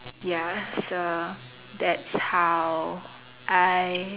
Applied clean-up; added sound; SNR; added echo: none; none; none; none.